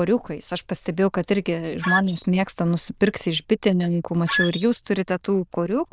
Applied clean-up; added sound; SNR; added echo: neural diffusion model UNIVERSE++.